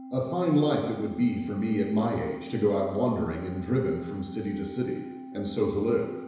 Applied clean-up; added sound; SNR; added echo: none; Organ; 15 dB; reverberation time 1.0 s.